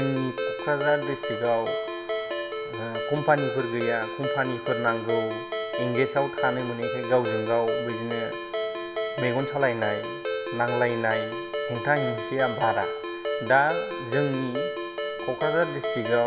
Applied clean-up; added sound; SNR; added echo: none; Ringtone; 3 dB; none.